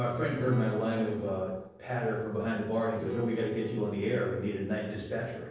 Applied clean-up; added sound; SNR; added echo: neural separator model SepFormer DNS4.